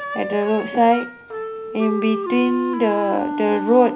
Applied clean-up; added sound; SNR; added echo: none; Wind instrument, woodwind instrument; 7 dB; reverberation time 0.4 s.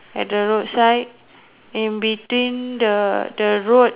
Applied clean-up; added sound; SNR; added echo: none; none; none; none.